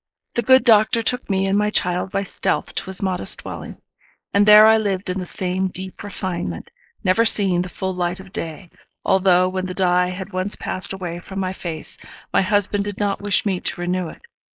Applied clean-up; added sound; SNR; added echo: neural mask model Resemble Enhance denoiser.